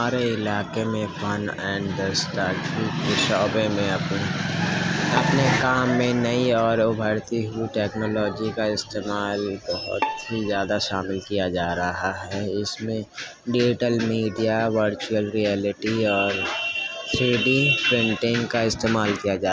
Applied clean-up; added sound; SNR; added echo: none; Bowed string instrument; 11 dB; none.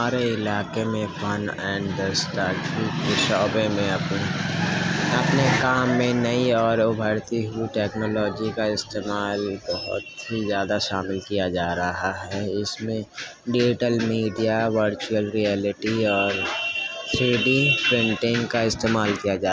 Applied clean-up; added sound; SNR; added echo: none; none; none; none.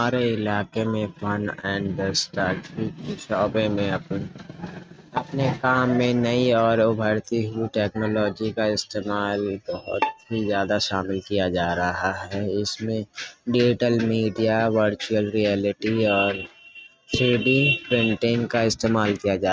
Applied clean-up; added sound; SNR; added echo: neural mask model RNNoise.